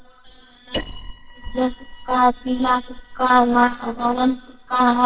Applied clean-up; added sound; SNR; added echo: neural separator model SepFormer WHAMR!.